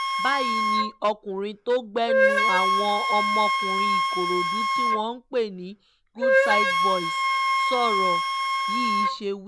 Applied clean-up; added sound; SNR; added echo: none; Wind instrument, woodwind instrument; -5 dB; none.